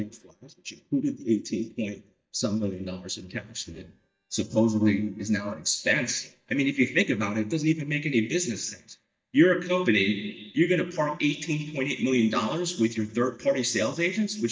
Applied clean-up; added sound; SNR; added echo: neural mask model DeepFilterNet 3.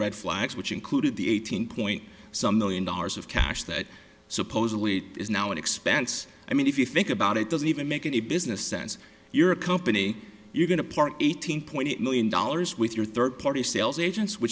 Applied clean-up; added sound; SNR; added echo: none; none; none; none.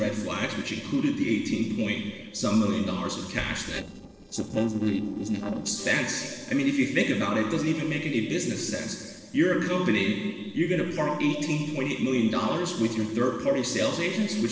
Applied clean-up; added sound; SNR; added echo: neural separator model SepFormer DNS4.